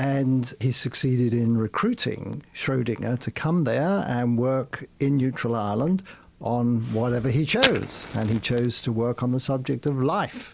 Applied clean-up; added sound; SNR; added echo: none; Fire; 15 dB; none.